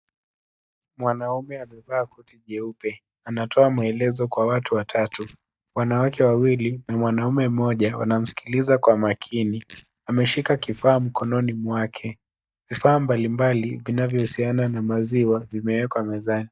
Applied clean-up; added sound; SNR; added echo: neural mask model DeepFilterNet 3.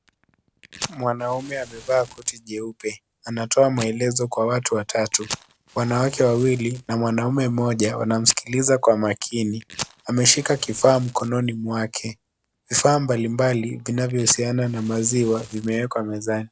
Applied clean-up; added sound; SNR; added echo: none; Fire; 19 dB; none.